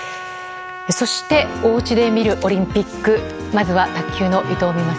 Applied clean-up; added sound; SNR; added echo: none; Trumpet; 14 dB; none.